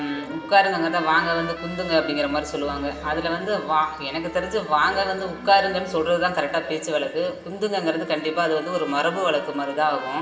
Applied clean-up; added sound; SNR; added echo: none; Trumpet; 17 dB; reverberation time 2.1 s.